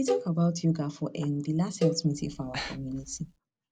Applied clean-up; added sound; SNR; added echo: none; Breathing + Cowbell; 7 dB; none.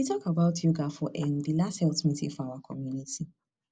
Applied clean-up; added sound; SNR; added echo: none; none; none; none.